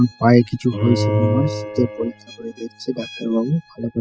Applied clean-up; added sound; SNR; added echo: classical method spectral subtraction.